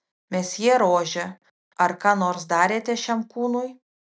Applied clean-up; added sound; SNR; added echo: none; none; none; none.